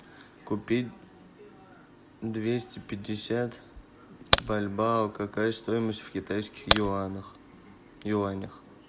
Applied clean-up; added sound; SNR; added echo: none; Crack; -5 dB; none.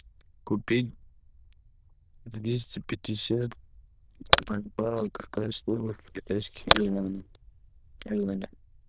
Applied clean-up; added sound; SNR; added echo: neural diffusion model UNIVERSE++.